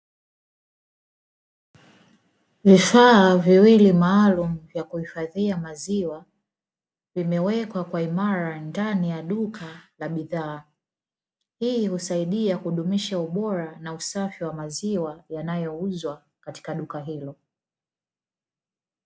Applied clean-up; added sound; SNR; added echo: none; none; none; none.